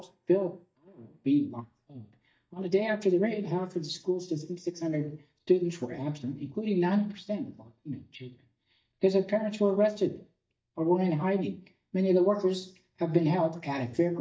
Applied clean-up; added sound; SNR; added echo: neural mask model DeepFilterNet 3.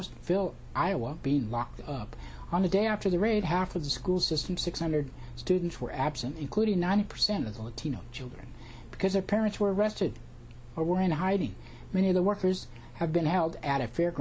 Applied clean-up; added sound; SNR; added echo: none; none; none; none.